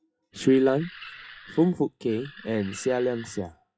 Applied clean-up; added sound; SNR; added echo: classical method WPE with log-MMSE.